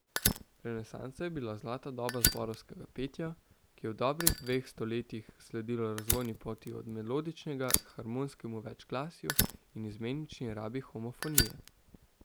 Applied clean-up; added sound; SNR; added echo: none; Fire; 0 dB; none.